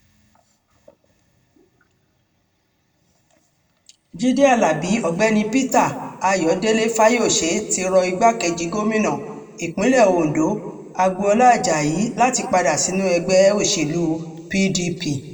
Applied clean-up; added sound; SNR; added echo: none; none; none; reverberation time 1.3 s.